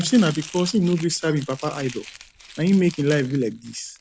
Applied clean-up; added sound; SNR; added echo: none; Domestic sounds, home sounds; 18 dB; none.